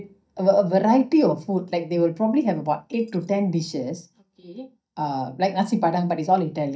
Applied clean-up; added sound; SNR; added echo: neural mask model DeepFilterNet 3.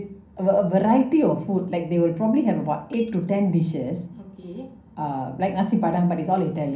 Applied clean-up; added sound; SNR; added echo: none; Shatter; 20 dB; reverberation time 0.6 s.